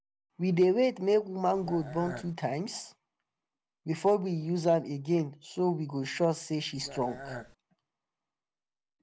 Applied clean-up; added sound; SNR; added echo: none; Burping, eructation; 12 dB; none.